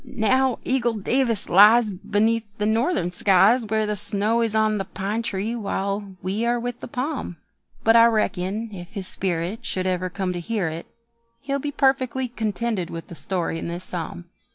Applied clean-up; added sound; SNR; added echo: none; none; none; none.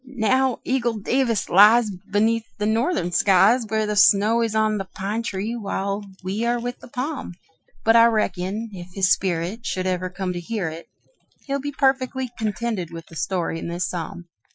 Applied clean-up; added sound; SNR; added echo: classical method Wiener filter.